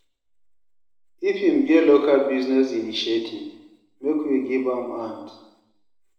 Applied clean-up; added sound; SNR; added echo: none; none; none; reverberation time 0.9 s.